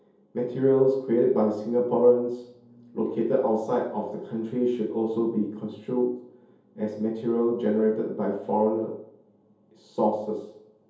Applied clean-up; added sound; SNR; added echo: none; none; none; reverberation time 0.7 s.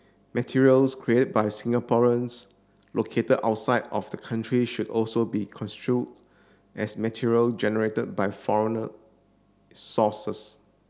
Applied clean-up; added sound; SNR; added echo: none; none; none; none.